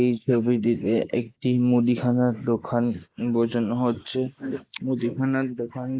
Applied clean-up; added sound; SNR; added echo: neural mask model Resemble Enhance denoiser.